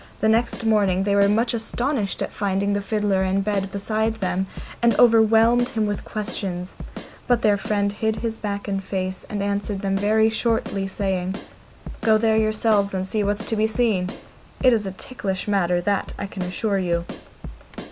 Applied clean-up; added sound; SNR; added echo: none; Drum kit; 14 dB; none.